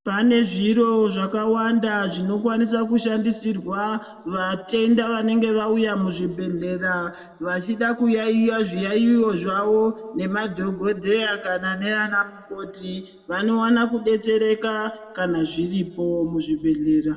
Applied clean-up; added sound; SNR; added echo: none; none; none; reverberation time 1.4 s.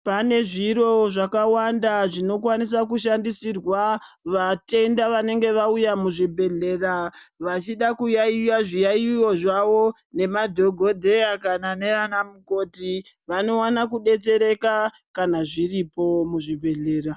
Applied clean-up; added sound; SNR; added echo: none; none; none; none.